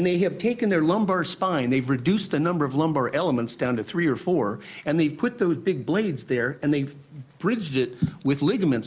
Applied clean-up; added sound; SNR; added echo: none; none; none; none.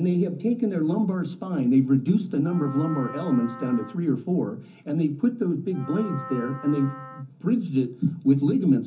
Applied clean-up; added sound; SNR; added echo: none; Wind instrument, woodwind instrument; 16 dB; reverberation time 0.3 s.